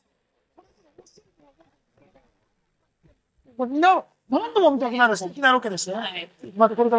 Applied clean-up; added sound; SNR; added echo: neural mask model DeepFilterNet 3.